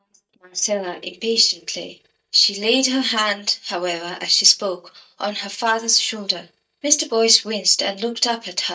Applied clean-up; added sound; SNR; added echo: neural mask model DeepFilterNet 3.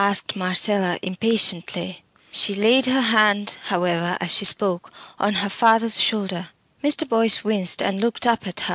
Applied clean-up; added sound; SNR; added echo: none; none; none; none.